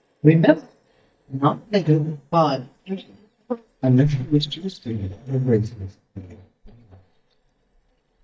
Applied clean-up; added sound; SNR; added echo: neural mask model DeepFilterNet 3.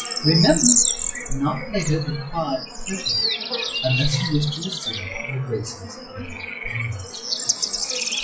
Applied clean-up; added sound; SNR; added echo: classical method WPE with log-MMSE.